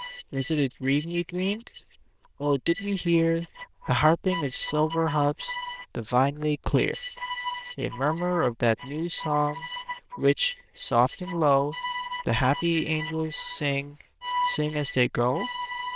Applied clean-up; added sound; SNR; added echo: neural diffusion model UNIVERSE++.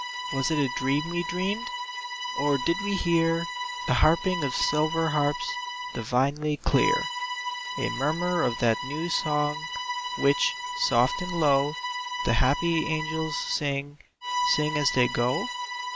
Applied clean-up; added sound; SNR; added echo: none; Bowed string instrument; 6 dB; none.